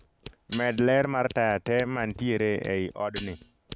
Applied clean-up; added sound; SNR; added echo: none; Dishes, pots, and pans + Scissors; 18 dB; none.